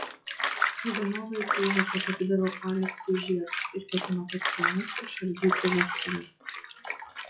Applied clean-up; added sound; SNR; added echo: classical method log-MMSE.